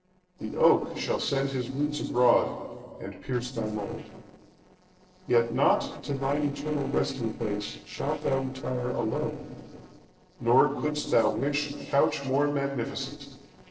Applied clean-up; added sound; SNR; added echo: neural separator model SepFormer DNS4.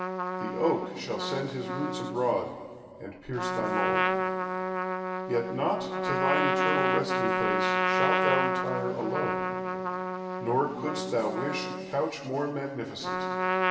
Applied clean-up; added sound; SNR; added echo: none; Trumpet; -2 dB; reverberation time 2.7 s.